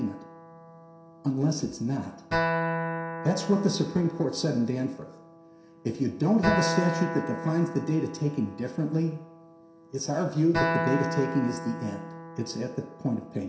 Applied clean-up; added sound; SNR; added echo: none; Acoustic guitar; 5 dB; reverberation time 0.7 s.